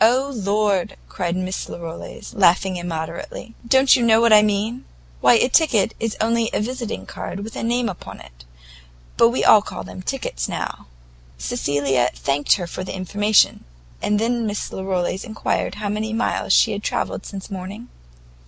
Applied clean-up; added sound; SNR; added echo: none; none; none; none.